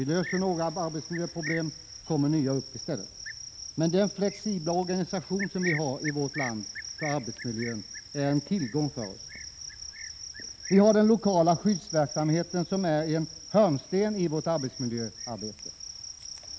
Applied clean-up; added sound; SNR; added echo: none; Cricket; 12 dB; none.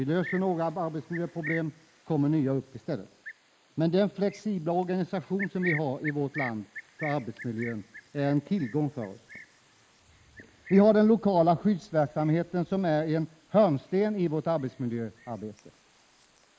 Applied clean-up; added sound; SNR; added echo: neural mask model Resemble Enhance denoiser.